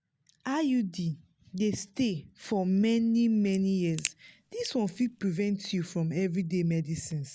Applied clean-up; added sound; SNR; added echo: none; Crack; 14 dB; none.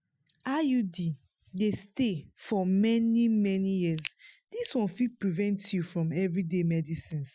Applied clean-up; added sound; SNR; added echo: classical method Wiener filter.